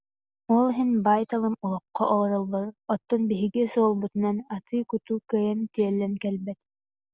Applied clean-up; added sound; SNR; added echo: none; none; none; none.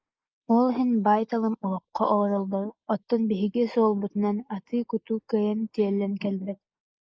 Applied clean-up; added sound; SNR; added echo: neural mask model Resemble Enhance denoiser.